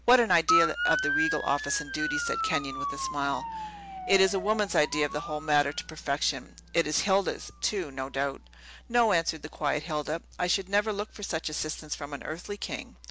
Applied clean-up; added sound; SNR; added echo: none; Motor vehicle (road) / Siren; 7 dB; none.